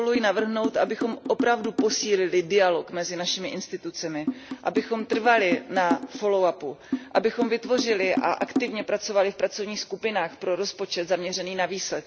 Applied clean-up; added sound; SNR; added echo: none; Drum; 5 dB; none.